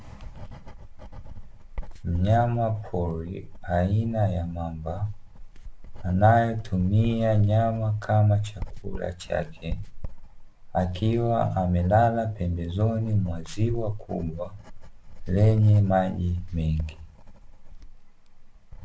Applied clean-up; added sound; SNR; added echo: none; Writing; 11 dB; none.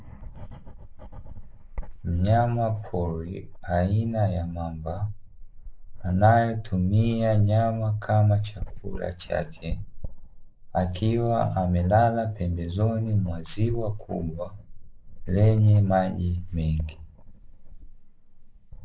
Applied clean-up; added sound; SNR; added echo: neural mask model Resemble Enhance denoiser.